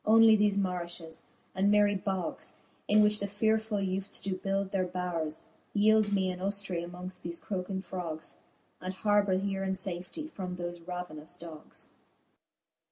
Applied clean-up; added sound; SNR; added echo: none; Tambourine; 14 dB; none.